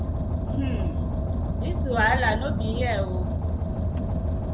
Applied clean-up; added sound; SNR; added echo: none; Car; -5 dB; none.